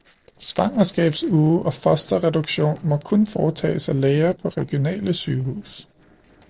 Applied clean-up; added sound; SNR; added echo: neural separator model SepFormer DNS4.